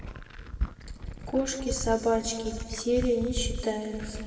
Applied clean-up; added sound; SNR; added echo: none; Glass; 6 dB; reverberation time 2.3 s.